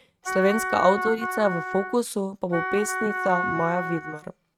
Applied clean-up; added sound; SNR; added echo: neural mask model RNNoise.